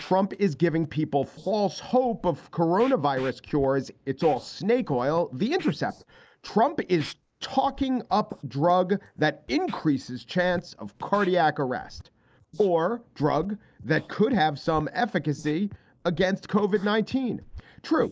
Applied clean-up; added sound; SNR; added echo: neural mask model Resemble Enhance denoiser.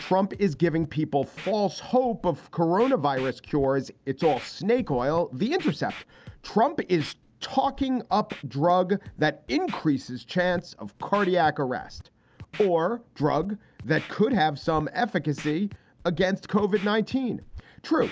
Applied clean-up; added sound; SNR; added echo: none; Scratching (performance technique); 20 dB; none.